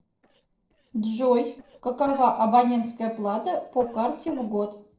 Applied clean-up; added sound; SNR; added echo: neural separator model SepFormer DNS4.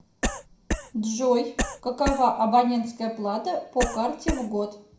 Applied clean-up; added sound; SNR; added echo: none; Cough; 6 dB; reverberation time 0.5 s.